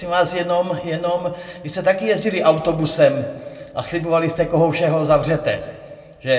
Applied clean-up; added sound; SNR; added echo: none; none; none; reverberation time 1.0 s.